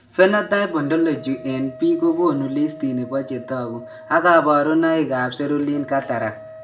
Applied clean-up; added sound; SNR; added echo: none; Wind instrument, woodwind instrument; 20 dB; reverberation time 0.7 s.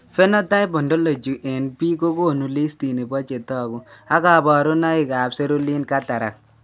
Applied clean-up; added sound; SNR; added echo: none; none; none; none.